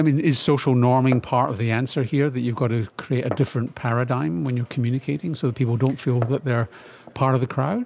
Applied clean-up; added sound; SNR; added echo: none; Glass; 20 dB; none.